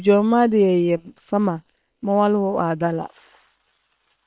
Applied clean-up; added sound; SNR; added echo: neural separator model SepFormer WHAM!.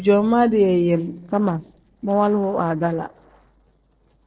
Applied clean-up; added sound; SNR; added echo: neural separator model SepFormer DNS4.